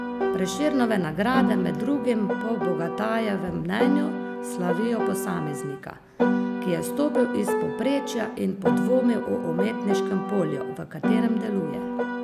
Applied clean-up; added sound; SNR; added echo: none; Piano; 1 dB; none.